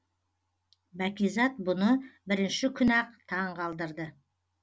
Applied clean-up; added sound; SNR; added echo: none; none; none; none.